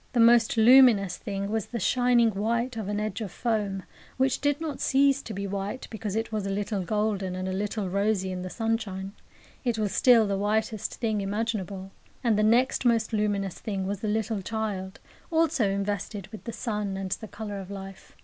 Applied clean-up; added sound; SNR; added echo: none; none; none; none.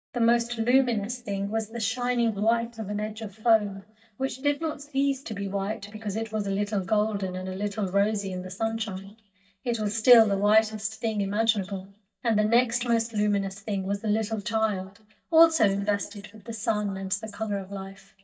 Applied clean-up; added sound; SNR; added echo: neural mask model DeepFilterNet 3.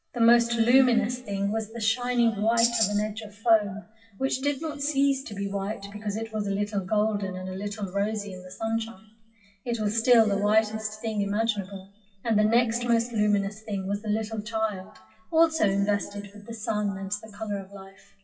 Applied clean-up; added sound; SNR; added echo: classical method WPE with log-MMSE.